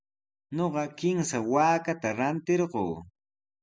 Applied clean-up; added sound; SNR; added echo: none; none; none; none.